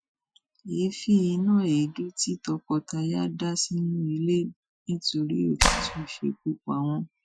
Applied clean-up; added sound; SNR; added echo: classical method Wiener filter.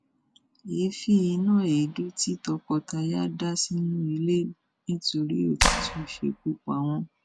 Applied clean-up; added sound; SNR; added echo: none; Clapping; -1 dB; none.